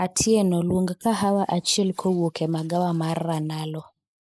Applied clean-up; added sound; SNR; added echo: neural mask model Resemble Enhance denoiser.